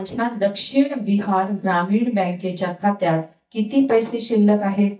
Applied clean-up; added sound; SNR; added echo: neural mask model DeepFilterNet 3.